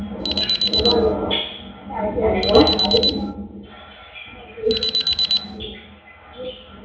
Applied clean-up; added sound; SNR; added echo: none; Alarm; 2 dB; reverberation time 0.6 s.